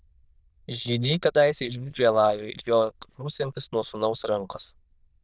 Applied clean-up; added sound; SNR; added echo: neural diffusion model UNIVERSE++.